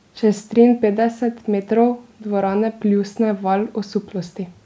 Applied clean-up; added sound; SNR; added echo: none; none; none; none.